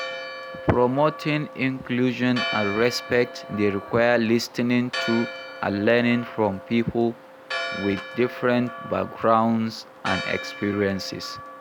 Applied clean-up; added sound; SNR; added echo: none; Church bell; 11 dB; none.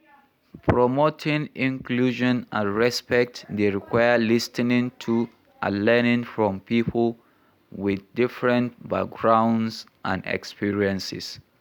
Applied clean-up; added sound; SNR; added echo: none; none; none; none.